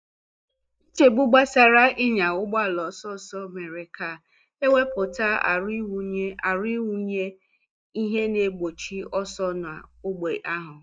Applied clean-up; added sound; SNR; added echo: neural mask model DeepFilterNet 3.